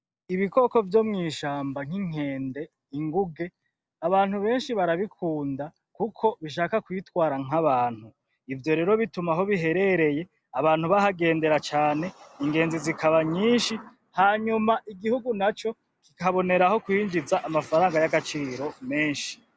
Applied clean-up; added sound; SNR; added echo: none; none; none; none.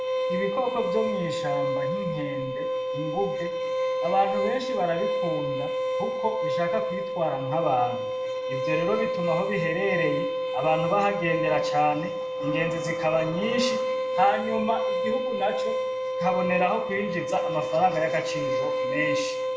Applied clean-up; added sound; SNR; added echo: none; Bowed string instrument; -1 dB; reverberation time 0.5 s.